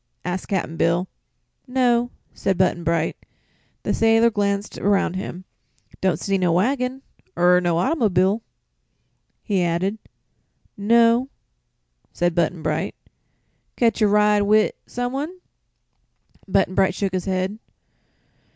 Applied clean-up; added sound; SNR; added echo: none; none; none; none.